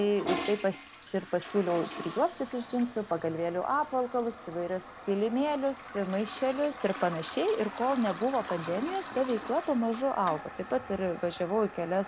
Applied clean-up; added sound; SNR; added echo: none; Toilet flush; 12 dB; none.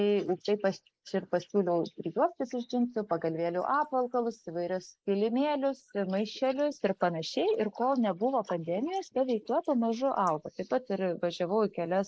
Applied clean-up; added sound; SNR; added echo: neural mask model Resemble Enhance denoiser.